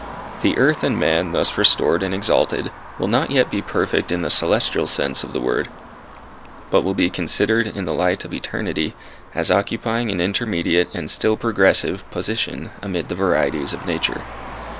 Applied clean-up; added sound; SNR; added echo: none; Traffic noise, roadway noise; 17 dB; none.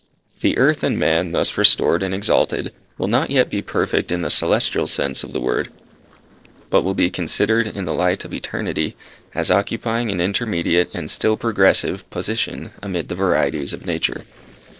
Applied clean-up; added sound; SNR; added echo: neural separator model SepFormer DNS4.